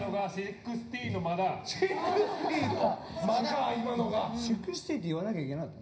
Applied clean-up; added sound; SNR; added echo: none; none; none; reverberation time 0.4 s.